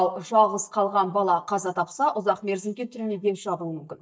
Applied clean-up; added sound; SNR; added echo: neural mask model DeepFilterNet 3.